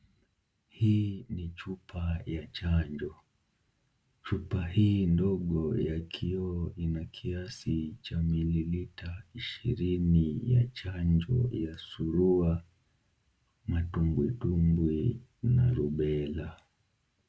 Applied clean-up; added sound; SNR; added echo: none; none; none; none.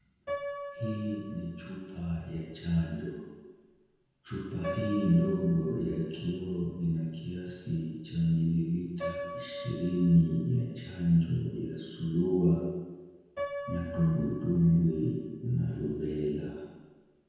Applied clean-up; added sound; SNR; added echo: none; Piano; 14 dB; reverberation time 1.2 s.